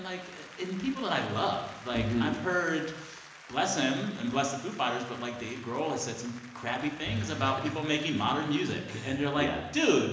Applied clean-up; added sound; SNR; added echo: none; Applause; 19 dB; reverberation time 1.0 s.